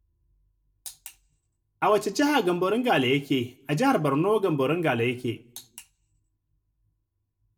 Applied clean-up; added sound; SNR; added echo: none; none; none; reverberation time 0.3 s.